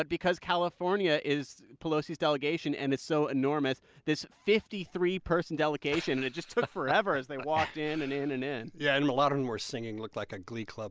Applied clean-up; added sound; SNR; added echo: none; none; none; none.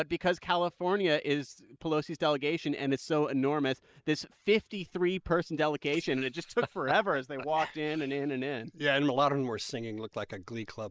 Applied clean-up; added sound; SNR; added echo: neural mask model Resemble Enhance denoiser.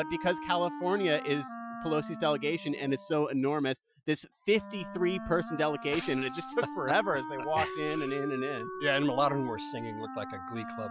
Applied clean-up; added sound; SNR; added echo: classical method Wiener filter.